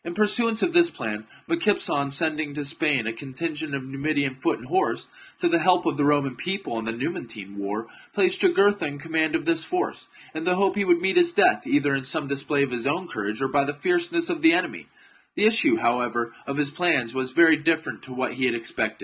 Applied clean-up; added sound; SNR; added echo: none; none; none; none.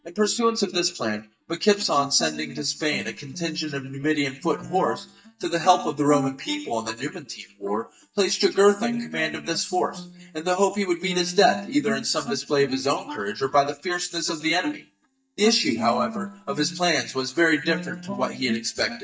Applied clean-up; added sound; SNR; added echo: neural mask model DeepFilterNet 3.